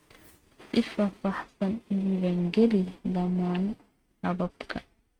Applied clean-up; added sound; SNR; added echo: neural mask model RNNoise.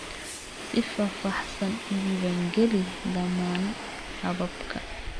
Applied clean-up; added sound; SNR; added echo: none; Subway, metro, underground; 8 dB; none.